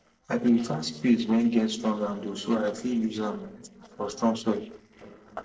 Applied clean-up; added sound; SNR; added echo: neural separator model SepFormer DNS4.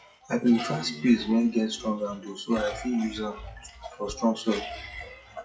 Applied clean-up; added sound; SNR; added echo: classical method WPE with log-MMSE.